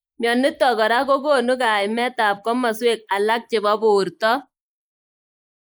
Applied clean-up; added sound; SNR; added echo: neural mask model Resemble Enhance denoiser.